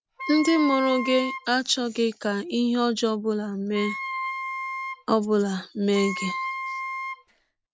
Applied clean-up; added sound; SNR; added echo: none; Wind instrument, woodwind instrument; 7 dB; none.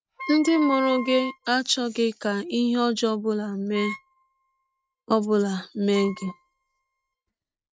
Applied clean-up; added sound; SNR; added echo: neural mask model RNNoise.